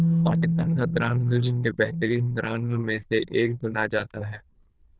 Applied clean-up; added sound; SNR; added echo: neural diffusion model UNIVERSE++.